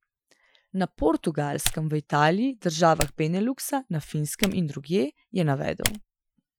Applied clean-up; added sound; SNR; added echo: classical method Wiener filter.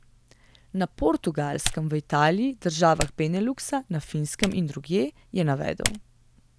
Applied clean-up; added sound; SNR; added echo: none; Typing; 11 dB; none.